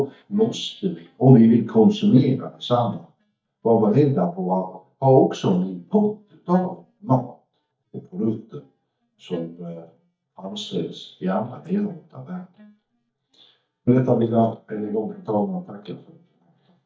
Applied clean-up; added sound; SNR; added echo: neural mask model DeepFilterNet 3.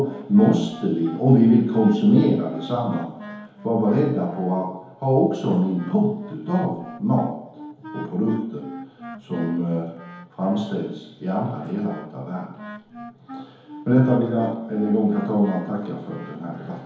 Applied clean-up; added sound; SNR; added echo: none; Wind instrument, woodwind instrument; 17 dB; reverberation time 2.2 s.